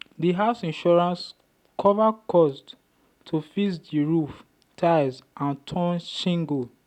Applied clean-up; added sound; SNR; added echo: none; none; none; none.